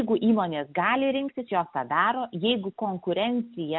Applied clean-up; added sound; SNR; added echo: none; none; none; none.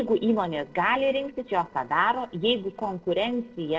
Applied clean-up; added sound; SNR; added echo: neural separator model SepFormer DNS4.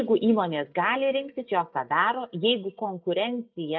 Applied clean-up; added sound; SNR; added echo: neural mask model DeepFilterNet 3.